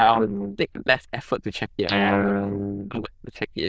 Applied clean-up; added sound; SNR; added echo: neural diffusion model UNIVERSE++.